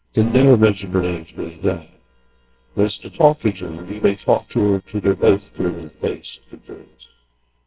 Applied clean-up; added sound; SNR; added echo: neural separator model SepFormer WHAMR!.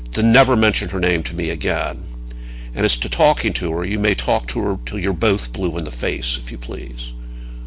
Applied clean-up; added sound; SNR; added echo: none; none; none; none.